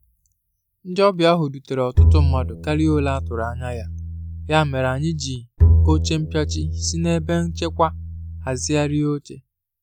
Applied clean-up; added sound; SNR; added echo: none; Bowed string instrument; -2 dB; none.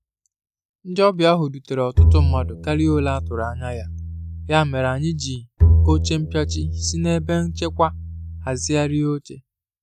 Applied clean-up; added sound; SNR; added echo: neural mask model RNNoise.